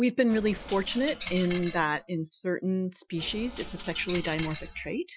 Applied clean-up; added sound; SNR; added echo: classical method Wiener filter.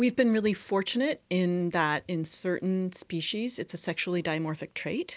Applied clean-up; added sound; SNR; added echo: none; none; none; none.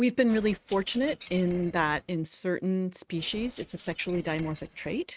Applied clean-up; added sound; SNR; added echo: neural mask model RNNoise.